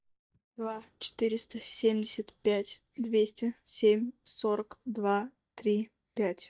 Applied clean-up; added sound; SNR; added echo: neural mask model DeepFilterNet 3.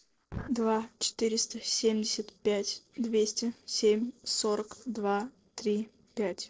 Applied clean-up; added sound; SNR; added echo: neural separator model SepFormer DNS4.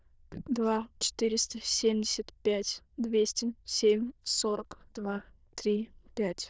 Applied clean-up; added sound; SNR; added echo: neural diffusion model UNIVERSE++.